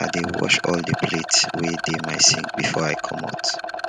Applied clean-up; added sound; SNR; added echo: none; Rattle; 6 dB; none.